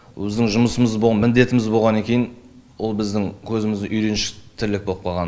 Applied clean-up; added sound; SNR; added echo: none; none; none; none.